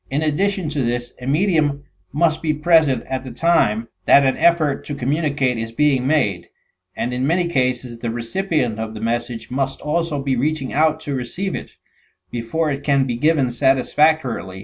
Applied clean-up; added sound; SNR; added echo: none; none; none; none.